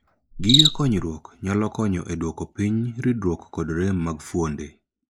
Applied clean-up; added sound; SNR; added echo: neural mask model Resemble Enhance denoiser.